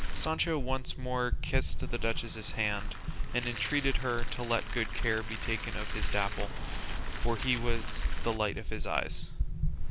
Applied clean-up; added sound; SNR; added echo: none; Car; -4 dB; none.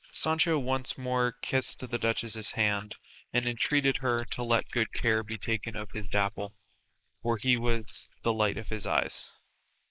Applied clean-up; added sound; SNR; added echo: neural mask model Resemble Enhance denoiser.